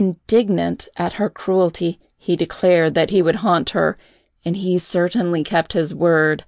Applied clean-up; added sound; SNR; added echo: neural mask model Resemble Enhance denoiser.